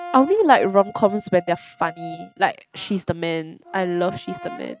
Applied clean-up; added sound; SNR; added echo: neural mask model RNNoise.